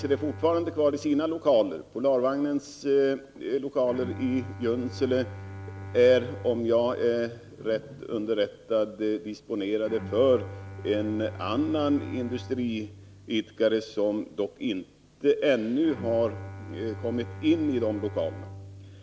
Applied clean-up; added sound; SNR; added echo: none; Bowed string instrument; 15 dB; none.